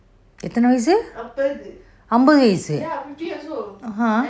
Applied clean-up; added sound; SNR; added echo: none; none; none; none.